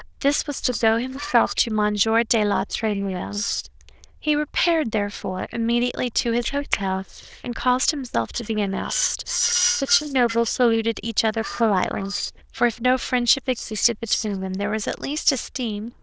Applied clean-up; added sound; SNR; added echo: neural diffusion model UNIVERSE++.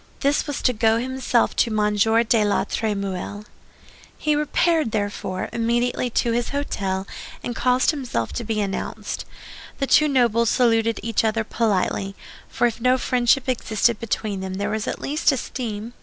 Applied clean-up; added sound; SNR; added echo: none; none; none; none.